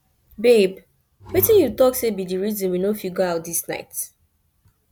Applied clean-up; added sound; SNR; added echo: none; Bowed string instrument; 13 dB; none.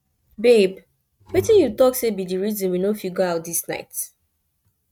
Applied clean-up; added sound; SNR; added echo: neural mask model RNNoise.